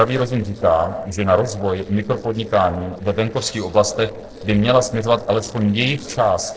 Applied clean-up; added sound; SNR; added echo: neural separator model SepFormer DNS4.